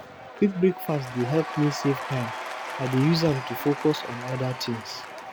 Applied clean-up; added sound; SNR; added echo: none; Applause / Crowd / Cheering; 9 dB; none.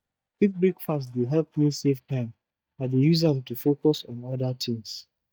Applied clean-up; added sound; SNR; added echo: neural mask model DeepFilterNet 3.